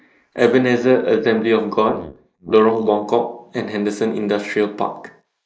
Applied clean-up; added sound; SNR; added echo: neural mask model Resemble Enhance denoiser.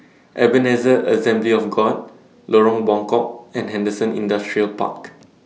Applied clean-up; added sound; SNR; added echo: none; none; none; none.